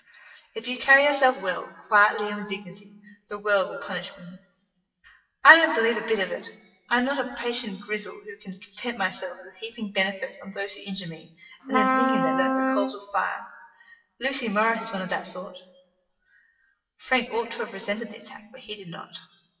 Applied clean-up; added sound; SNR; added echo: classical method WPE with log-MMSE.